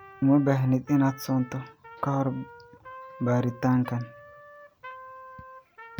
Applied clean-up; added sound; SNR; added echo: none; Trumpet; 19 dB; none.